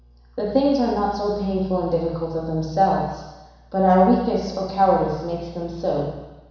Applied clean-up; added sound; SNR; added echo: none; none; none; reverberation time 1.1 s.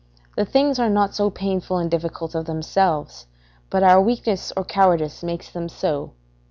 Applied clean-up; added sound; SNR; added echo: none; none; none; none.